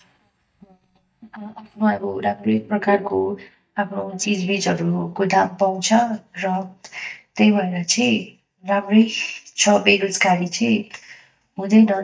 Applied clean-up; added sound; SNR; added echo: neural mask model DeepFilterNet 3.